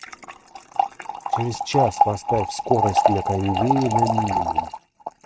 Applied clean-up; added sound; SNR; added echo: neural mask model RNNoise.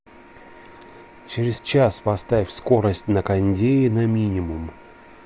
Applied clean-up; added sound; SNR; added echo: none; none; none; none.